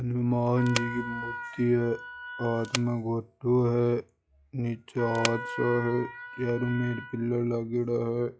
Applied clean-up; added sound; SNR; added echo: classical method log-MMSE.